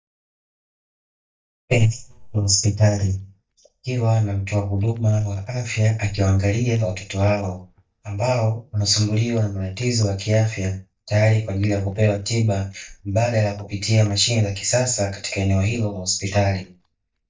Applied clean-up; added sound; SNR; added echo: neural mask model DeepFilterNet 3.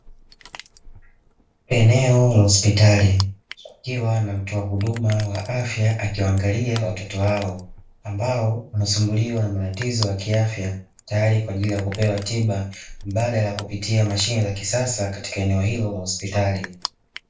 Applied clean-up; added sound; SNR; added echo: none; Crushing; 20 dB; reverberation time 0.3 s.